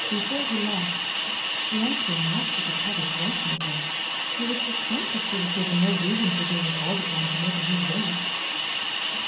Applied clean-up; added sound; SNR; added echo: none; Hiss; -2 dB; reverberation time 0.6 s.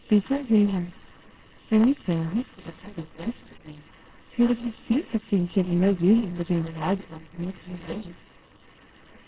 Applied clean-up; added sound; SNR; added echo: neural separator model SepFormer WHAMR!.